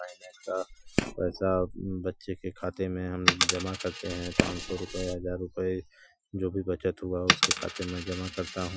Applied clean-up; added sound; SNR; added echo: classical method Wiener filter.